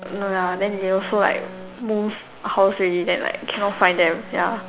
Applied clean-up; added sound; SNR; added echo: none; Bowed string instrument; 18 dB; none.